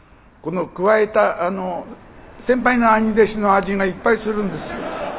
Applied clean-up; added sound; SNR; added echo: none; Car passing by; 19 dB; none.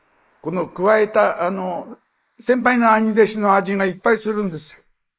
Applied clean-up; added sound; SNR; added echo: neural mask model Resemble Enhance denoiser.